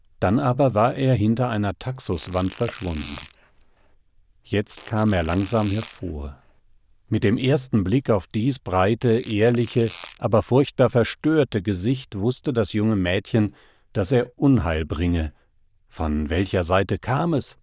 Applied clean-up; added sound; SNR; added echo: neural diffusion model UNIVERSE++.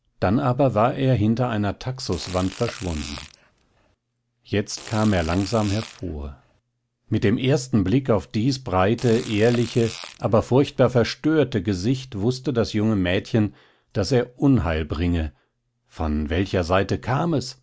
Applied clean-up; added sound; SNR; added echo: none; Fart; 18 dB; none.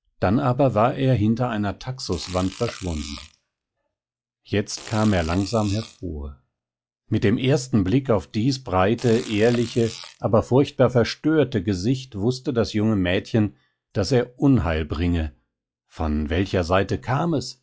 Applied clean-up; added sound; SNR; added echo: classical method log-MMSE.